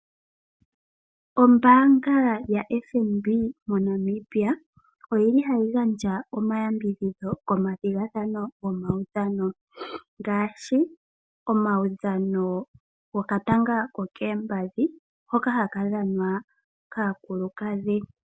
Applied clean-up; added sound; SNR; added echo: none; none; none; none.